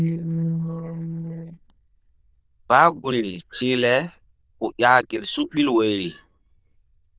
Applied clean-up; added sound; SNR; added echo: neural diffusion model UNIVERSE++.